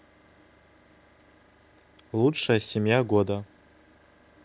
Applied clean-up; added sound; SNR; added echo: none; none; none; none.